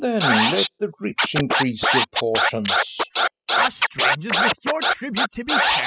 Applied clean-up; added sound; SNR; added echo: classical method spectral subtraction.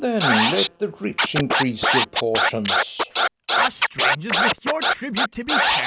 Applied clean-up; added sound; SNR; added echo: none; Scratching (performance technique); -4 dB; none.